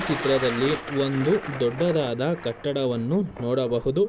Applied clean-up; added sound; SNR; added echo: none; Thunder; 11 dB; none.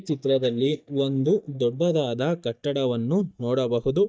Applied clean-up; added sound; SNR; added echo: neural mask model DeepFilterNet 3.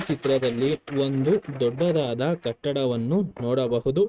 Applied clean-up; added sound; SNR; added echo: neural mask model RNNoise.